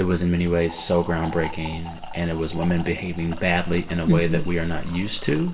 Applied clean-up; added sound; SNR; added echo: none; Fill (with liquid); 18 dB; reverberation time 0.6 s.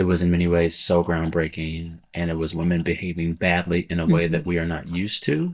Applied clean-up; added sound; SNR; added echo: neural mask model DeepFilterNet 3.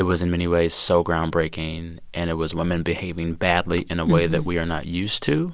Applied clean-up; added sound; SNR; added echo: none; none; none; none.